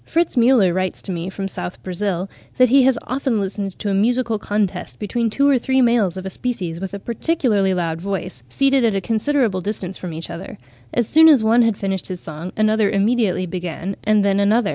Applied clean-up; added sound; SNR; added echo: none; none; none; none.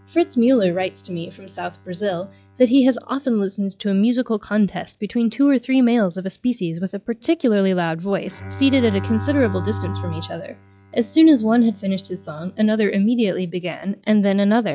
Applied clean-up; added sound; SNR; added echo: classical method log-MMSE.